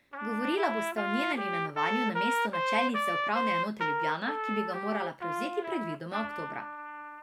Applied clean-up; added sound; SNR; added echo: none; Trumpet; -1 dB; none.